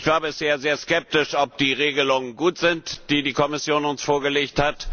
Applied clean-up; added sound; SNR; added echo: none; none; none; none.